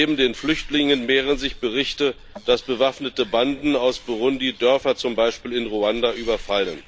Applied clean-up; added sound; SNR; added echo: none; Animal; 19 dB; none.